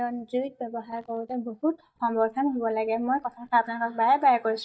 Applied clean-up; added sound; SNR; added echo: neural mask model DeepFilterNet 3.